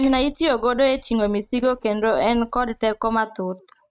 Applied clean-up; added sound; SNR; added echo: neural mask model RNNoise.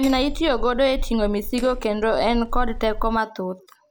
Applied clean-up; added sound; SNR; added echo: none; Hammer; 5 dB; none.